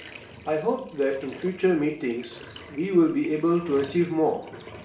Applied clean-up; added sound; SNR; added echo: none; Bathtub (filling or washing); 20 dB; reverberation time 0.5 s.